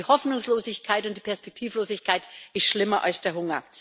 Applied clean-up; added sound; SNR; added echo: none; none; none; none.